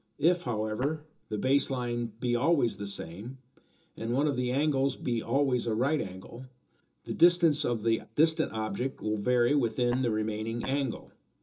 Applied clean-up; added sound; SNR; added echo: none; Tap; 17 dB; reverberation time 0.2 s.